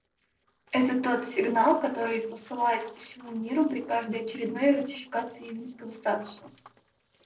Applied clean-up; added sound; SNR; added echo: neural separator model SepFormer DNS4.